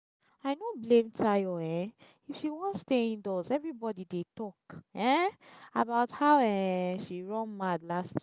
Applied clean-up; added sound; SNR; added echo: none; none; none; none.